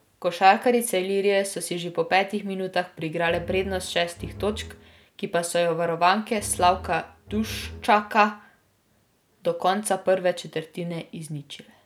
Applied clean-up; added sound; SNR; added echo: none; Bowed string instrument; 14 dB; none.